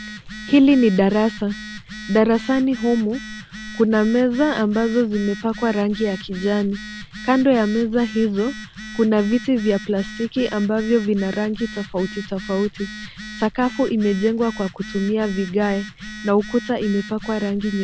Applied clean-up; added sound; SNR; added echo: none; Telephone; 14 dB; none.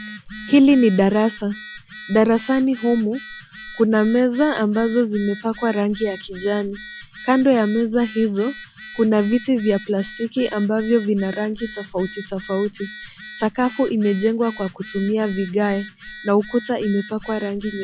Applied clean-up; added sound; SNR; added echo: classical method log-MMSE.